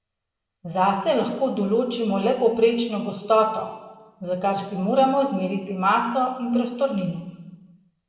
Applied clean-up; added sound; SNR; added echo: none; none; none; reverberation time 1.0 s.